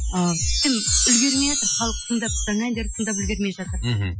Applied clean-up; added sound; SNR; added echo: classical method Wiener filter.